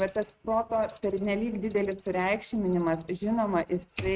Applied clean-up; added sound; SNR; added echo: neural mask model RNNoise.